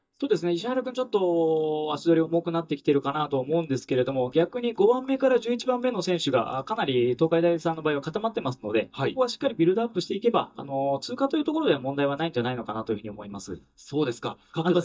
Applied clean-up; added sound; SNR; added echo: neural mask model DeepFilterNet 3.